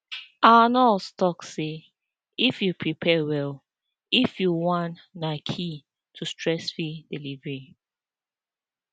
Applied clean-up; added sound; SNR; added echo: none; none; none; none.